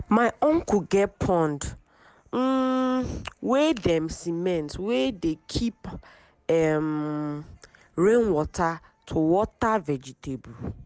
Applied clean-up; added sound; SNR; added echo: none; none; none; none.